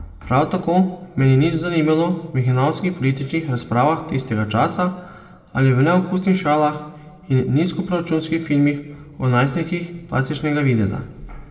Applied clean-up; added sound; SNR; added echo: none; none; none; reverberation time 1.1 s.